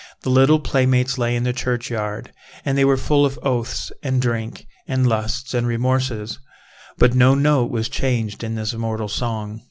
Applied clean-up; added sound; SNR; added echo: none; none; none; none.